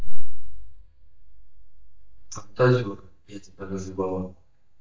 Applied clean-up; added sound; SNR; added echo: neural mask model DeepFilterNet 3.